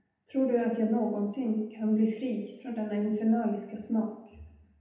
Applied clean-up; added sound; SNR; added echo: none; none; none; reverberation time 0.8 s.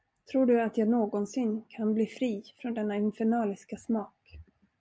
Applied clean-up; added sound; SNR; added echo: none; none; none; none.